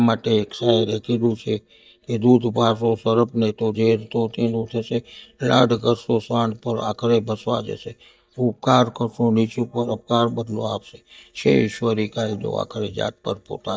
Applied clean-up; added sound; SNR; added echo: neural mask model DeepFilterNet 3.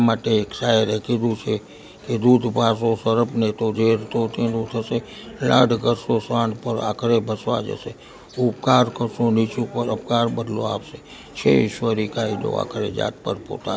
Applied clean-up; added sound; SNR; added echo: none; none; none; none.